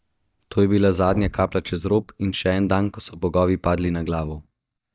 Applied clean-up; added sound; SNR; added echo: neural mask model DeepFilterNet 3.